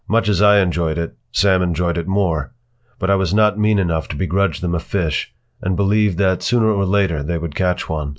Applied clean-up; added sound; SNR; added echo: none; none; none; none.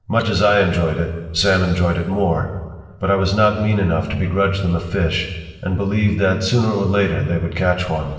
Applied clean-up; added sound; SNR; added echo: neural separator model SepFormer DNS4.